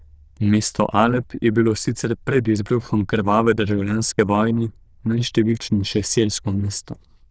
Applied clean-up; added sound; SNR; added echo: neural diffusion model UNIVERSE++.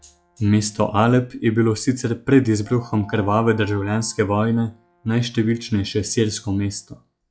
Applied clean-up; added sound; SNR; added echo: classical method log-MMSE.